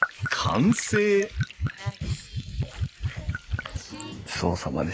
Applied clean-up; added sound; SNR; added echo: neural mask model Resemble Enhance denoiser.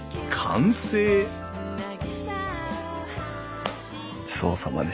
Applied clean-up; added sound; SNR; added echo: none; none; none; none.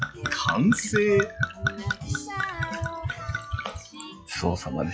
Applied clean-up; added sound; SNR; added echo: classical method log-MMSE.